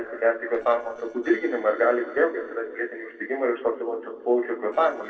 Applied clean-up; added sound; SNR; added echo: neural separator model SepFormer DNS4.